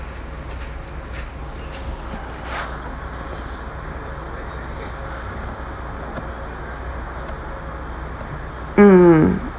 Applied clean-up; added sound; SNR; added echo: none; none; none; none.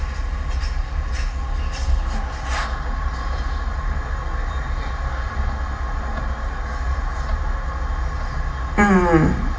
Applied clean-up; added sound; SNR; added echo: none; none; none; reverberation time 0.2 s.